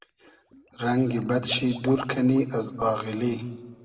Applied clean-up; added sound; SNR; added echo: none; Water / Liquid; 19 dB; reverberation time 1.5 s.